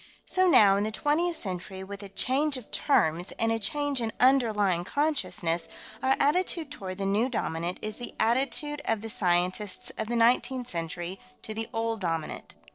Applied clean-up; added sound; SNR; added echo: neural separator model SepFormer DNS4.